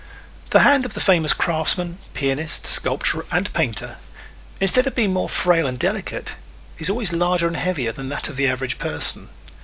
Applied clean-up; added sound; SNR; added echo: none; none; none; none.